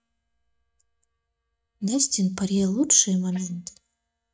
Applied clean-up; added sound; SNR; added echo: neural mask model DeepFilterNet 3.